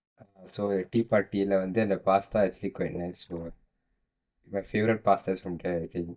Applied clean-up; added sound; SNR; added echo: neural mask model DeepFilterNet 3.